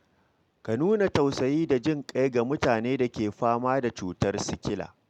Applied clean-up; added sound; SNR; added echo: none; none; none; none.